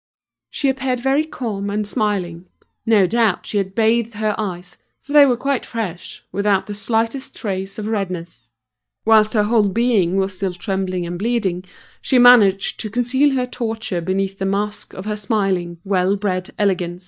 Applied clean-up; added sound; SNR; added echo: neural mask model DeepFilterNet 3.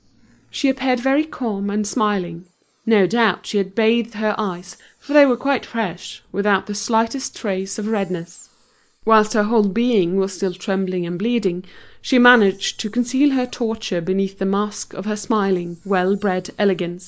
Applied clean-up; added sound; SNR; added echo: neural mask model Resemble Enhance denoiser.